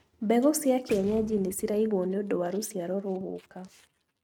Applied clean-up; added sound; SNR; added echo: neural mask model RNNoise.